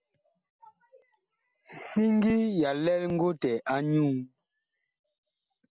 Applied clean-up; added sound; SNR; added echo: none; none; none; none.